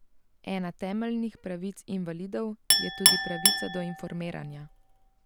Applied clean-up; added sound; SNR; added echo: none; Chink, clink; -4 dB; none.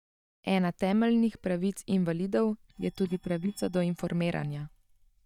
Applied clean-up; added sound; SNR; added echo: neural mask model DeepFilterNet 3.